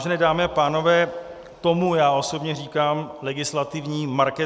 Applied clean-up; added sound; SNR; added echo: none; none; none; none.